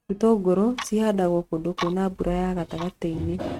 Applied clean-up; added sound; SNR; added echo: neural mask model RNNoise.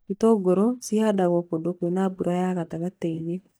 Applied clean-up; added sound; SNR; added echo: neural mask model DeepFilterNet 3.